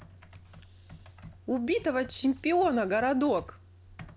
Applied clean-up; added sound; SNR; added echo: none; Computer keyboard; 20 dB; none.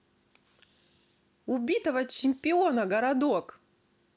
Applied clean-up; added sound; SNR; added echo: none; none; none; none.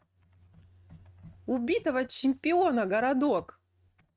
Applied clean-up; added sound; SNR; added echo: neural mask model RNNoise.